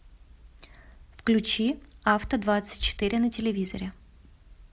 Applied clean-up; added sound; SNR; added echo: none; none; none; none.